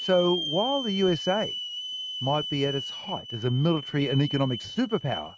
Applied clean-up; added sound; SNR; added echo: neural mask model RNNoise.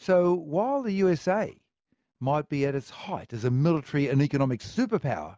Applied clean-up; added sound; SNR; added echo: none; none; none; none.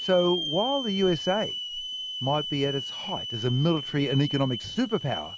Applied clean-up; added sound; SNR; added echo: none; Hiss / Alarm; 7 dB; none.